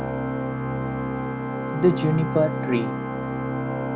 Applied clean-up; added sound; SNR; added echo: none; Organ; 0 dB; none.